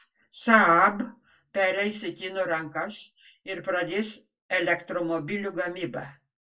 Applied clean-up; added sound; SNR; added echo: none; none; none; reverberation time 0.2 s.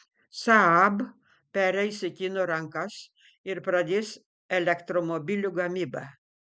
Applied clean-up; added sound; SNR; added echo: none; none; none; none.